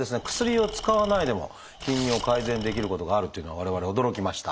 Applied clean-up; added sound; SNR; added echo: none; Engine / Tools + Tearing; 12 dB; none.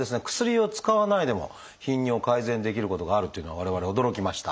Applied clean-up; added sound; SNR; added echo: none; none; none; none.